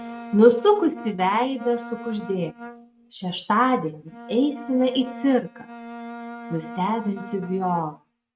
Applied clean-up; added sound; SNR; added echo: neural mask model RNNoise.